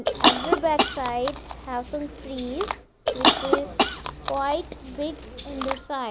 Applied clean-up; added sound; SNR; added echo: none; Chewing, mastication / Cough; -4 dB; none.